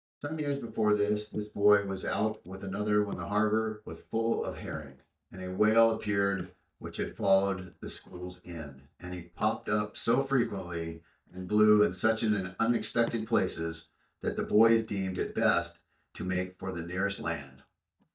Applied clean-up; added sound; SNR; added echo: neural mask model DeepFilterNet 3.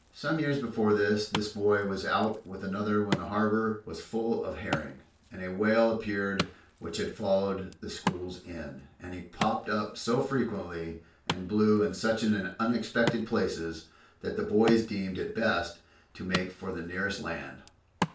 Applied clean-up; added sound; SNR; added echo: none; Wood; 11 dB; reverberation time 0.3 s.